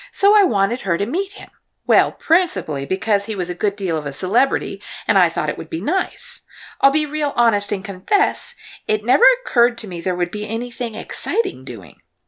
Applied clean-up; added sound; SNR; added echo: none; none; none; none.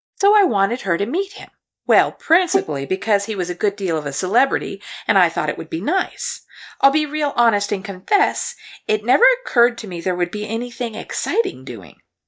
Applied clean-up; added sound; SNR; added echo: neural mask model DeepFilterNet 3.